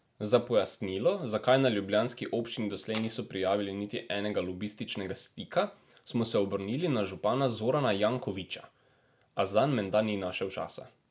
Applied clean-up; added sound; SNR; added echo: none; Tools; 14 dB; none.